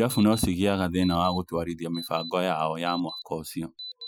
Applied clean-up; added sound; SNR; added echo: classical method Wiener filter.